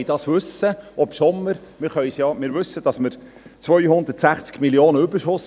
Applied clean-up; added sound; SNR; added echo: none; none; none; none.